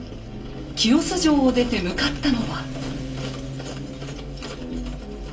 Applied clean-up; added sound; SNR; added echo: none; Motorcycle; 11 dB; reverberation time 0.2 s.